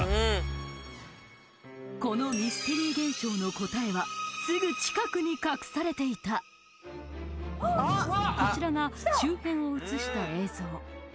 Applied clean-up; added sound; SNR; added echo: none; none; none; none.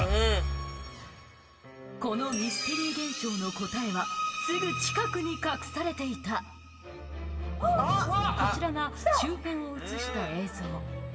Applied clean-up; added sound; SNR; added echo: none; Guitar; 17 dB; reverberation time 0.8 s.